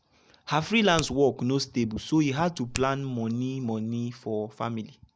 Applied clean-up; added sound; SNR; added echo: none; Finger snapping; 13 dB; none.